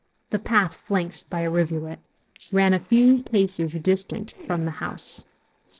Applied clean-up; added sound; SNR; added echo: neural separator model SepFormer DNS4.